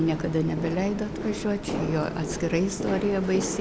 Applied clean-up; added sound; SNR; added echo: none; none; none; none.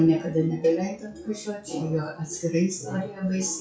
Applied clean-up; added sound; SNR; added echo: classical method WPE with log-MMSE.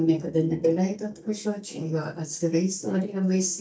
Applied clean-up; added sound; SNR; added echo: neural mask model DeepFilterNet 3.